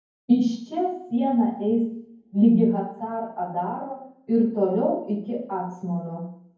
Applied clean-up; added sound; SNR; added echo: none; none; none; reverberation time 0.9 s.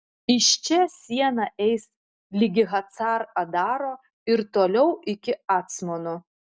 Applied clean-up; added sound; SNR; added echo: none; none; none; none.